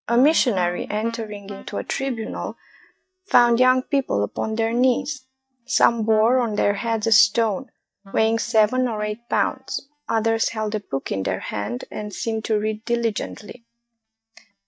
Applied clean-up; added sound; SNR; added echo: neural mask model DeepFilterNet 3.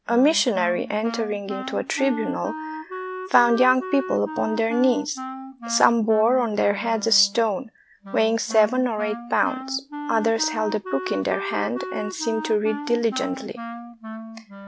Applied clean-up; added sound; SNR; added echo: none; Wind instrument, woodwind instrument; 10 dB; none.